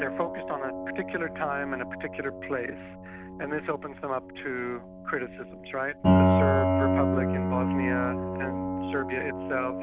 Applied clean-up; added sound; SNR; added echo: none; Piano; -5 dB; none.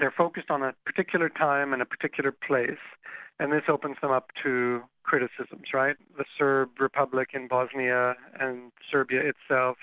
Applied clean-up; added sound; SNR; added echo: none; none; none; none.